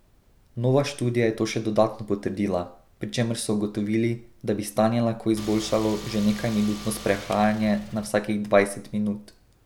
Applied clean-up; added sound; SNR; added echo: none; Car; 15 dB; none.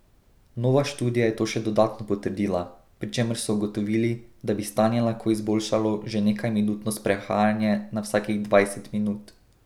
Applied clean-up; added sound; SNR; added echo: none; none; none; none.